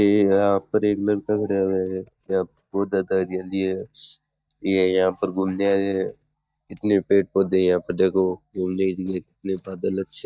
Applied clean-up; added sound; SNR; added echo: neural mask model DeepFilterNet 3.